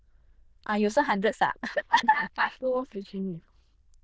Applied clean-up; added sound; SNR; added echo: neural diffusion model UNIVERSE++.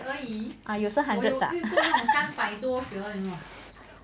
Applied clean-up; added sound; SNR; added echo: none; Dog; 20 dB; none.